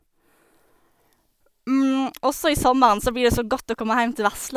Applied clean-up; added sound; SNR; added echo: none; none; none; none.